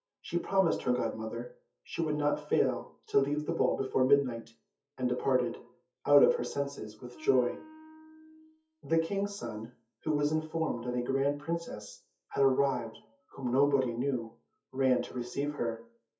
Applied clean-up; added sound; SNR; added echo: classical method WPE with log-MMSE.